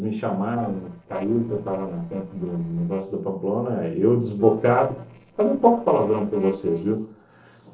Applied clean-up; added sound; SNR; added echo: neural separator model SepFormer DNS4.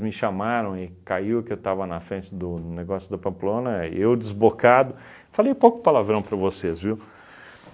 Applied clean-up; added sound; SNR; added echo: none; none; none; none.